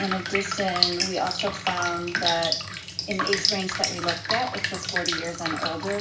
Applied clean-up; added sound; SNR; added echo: none; Drip; -1 dB; reverberation time 0.2 s.